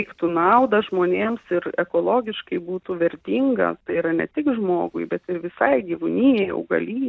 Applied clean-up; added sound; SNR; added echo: none; none; none; none.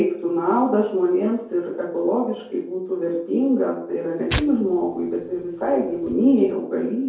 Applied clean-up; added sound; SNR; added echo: none; Tearing; 11 dB; reverberation time 2.3 s.